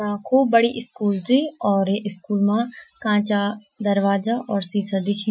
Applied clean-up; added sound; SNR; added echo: classical method Wiener filter.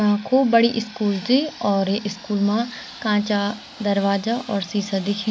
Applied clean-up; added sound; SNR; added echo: none; Fixed-wing aircraft, airplane; 19 dB; none.